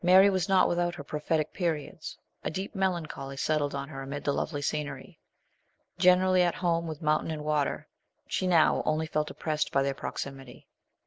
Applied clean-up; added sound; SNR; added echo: none; none; none; none.